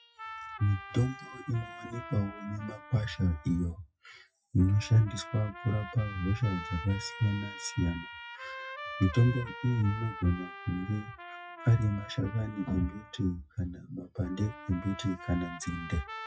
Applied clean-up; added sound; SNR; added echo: classical method WPE with log-MMSE.